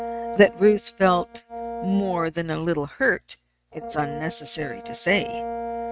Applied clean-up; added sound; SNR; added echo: neural mask model RNNoise.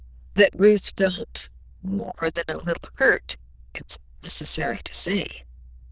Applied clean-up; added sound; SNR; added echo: neural diffusion model UNIVERSE++.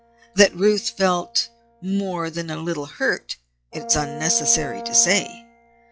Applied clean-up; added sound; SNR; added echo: classical method log-MMSE.